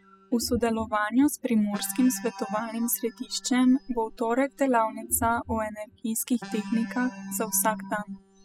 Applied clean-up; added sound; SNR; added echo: classical method spectral subtraction.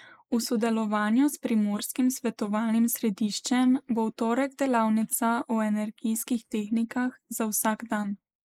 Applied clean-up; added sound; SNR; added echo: neural mask model Resemble Enhance denoiser.